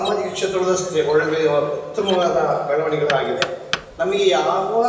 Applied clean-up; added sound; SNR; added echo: none; Knock; 14 dB; reverberation time 1.0 s.